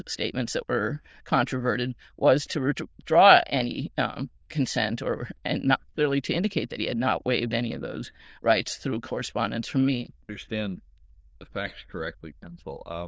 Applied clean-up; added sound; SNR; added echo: neural diffusion model UNIVERSE++.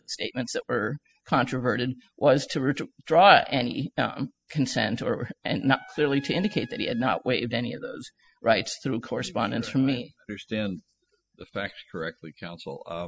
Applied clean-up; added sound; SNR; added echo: classical method spectral subtraction.